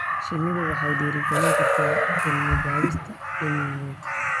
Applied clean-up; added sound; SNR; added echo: none; Crow; -5 dB; none.